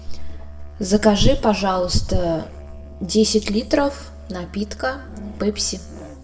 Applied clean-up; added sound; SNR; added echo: none; Musical instrument; 17 dB; reverberation time 0.6 s.